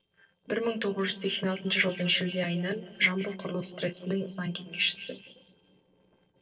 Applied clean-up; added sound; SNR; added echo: neural separator model SepFormer DNS4.